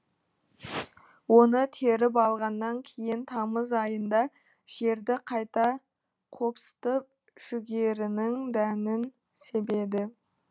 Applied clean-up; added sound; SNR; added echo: none; none; none; none.